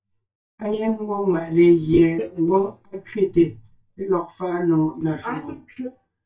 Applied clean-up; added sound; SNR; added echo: neural mask model DeepFilterNet 3.